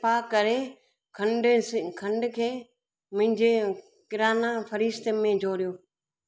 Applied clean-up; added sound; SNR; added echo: none; none; none; none.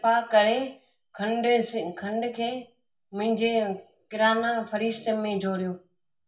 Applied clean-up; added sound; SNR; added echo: none; none; none; reverberation time 0.2 s.